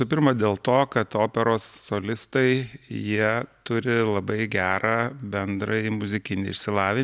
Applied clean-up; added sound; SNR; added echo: none; none; none; none.